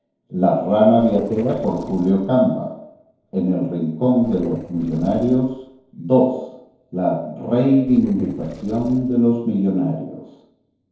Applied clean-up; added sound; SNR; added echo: neural separator model SepFormer DNS4.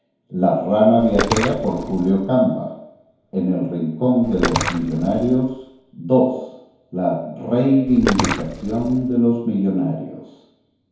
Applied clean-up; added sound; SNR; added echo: none; Splash, splatter; 7 dB; reverberation time 1.0 s.